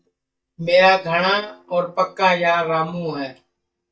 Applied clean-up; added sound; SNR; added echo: neural mask model DeepFilterNet 3.